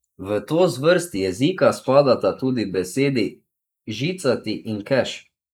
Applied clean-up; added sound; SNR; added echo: neural mask model Resemble Enhance denoiser.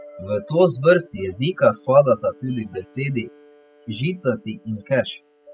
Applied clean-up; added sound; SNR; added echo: classical method spectral subtraction.